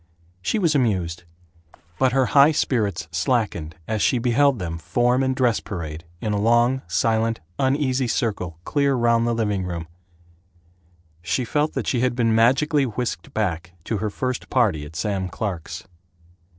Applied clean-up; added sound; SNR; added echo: neural separator model SepFormer DNS4.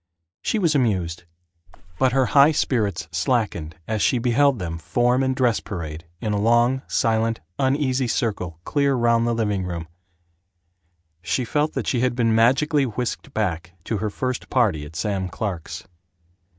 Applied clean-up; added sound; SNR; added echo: neural mask model DeepFilterNet 3.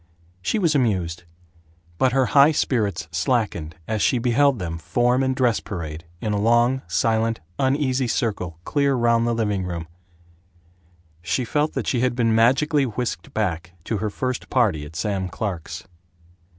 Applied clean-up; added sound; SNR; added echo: none; none; none; none.